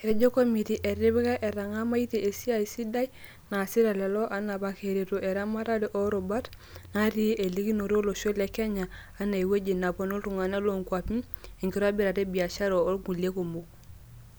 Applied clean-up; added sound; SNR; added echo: none; none; none; none.